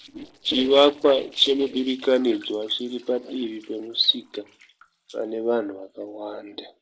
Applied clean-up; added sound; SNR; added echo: neural separator model SepFormer DNS4.